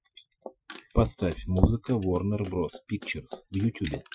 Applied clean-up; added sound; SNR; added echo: classical method Wiener filter.